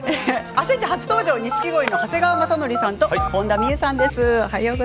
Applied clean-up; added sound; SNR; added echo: none; Telephone; 6 dB; none.